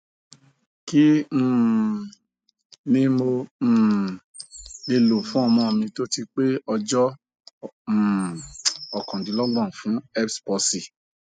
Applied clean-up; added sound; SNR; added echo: classical method spectral subtraction.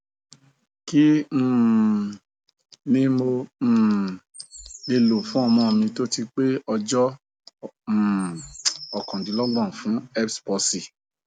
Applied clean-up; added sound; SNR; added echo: none; Bird vocalization, bird call, bird song; 18 dB; none.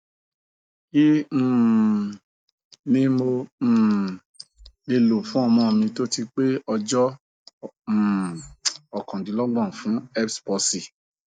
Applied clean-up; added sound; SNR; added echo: neural mask model DeepFilterNet 3.